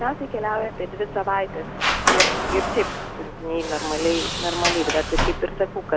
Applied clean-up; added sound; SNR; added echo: none; Sliding door; 0 dB; none.